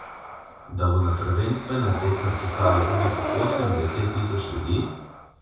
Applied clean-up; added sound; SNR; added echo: none; Breathing; 6 dB; reverberation time 0.7 s.